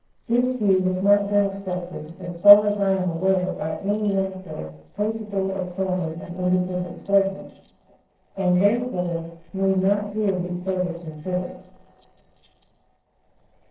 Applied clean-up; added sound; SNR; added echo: neural separator model SepFormer DNS4.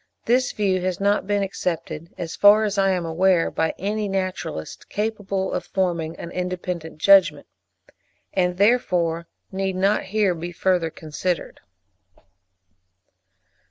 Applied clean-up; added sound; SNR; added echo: none; none; none; none.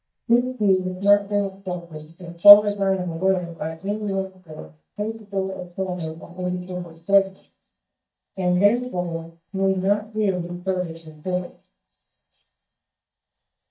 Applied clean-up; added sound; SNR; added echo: neural mask model DeepFilterNet 3.